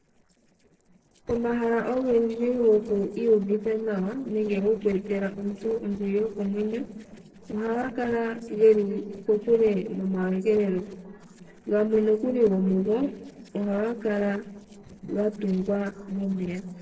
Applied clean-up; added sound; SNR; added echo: neural separator model SepFormer DNS4.